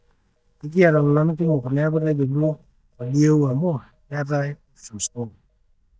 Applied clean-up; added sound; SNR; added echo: neural mask model DeepFilterNet 3.